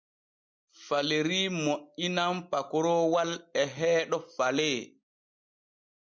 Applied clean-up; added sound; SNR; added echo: none; none; none; none.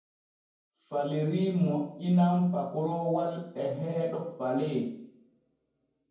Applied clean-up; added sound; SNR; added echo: none; none; none; reverberation time 0.9 s.